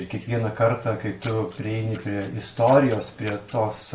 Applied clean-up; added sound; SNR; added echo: neural mask model Resemble Enhance denoiser.